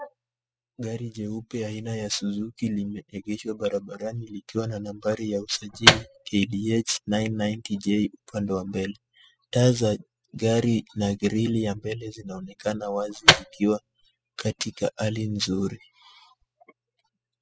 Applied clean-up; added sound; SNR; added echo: classical method spectral subtraction.